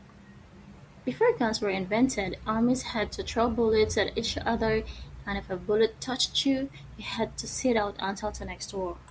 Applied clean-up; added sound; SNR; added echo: none; none; none; none.